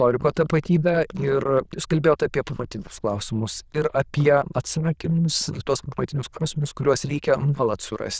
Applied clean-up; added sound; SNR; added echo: neural diffusion model UNIVERSE++.